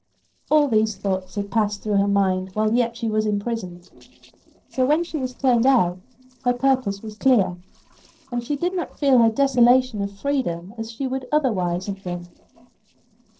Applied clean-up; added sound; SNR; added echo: neural separator model SepFormer DNS4.